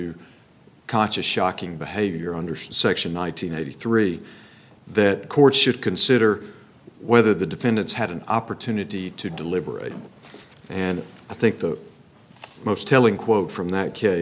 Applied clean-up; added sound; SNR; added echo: none; none; none; none.